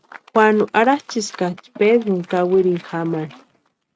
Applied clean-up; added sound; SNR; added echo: neural mask model RNNoise.